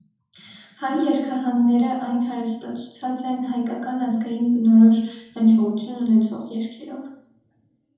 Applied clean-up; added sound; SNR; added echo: none; none; none; reverberation time 2.7 s.